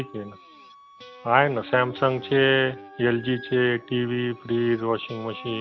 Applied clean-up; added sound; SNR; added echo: none; Guitar + Wind instrument, woodwind instrument; 18 dB; none.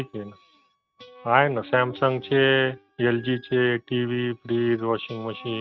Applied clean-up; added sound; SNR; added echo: neural mask model RNNoise.